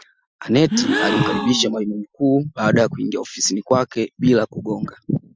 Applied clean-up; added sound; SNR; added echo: classical method Wiener filter.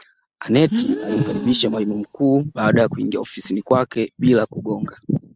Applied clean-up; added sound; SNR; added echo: neural mask model RNNoise.